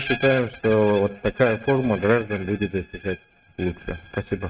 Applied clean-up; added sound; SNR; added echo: neural mask model RNNoise.